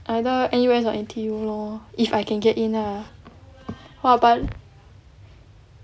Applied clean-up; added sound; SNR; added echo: none; none; none; none.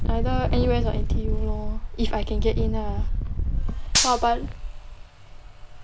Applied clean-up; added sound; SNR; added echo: none; Gunshot, gunfire + Engine; -5 dB; none.